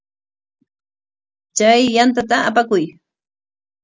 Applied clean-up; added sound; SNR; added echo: none; none; none; none.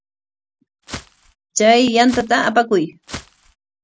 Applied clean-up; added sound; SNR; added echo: none; Walk, footsteps; 16 dB; none.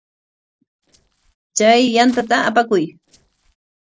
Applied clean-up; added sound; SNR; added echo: neural separator model SepFormer DNS4.